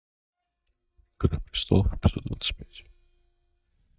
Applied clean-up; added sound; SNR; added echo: neural mask model DeepFilterNet 3.